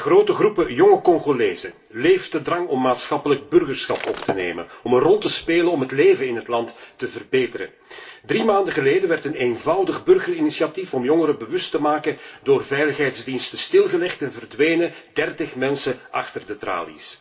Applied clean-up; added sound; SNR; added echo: none; Shatter; 10 dB; reverberation time 0.2 s.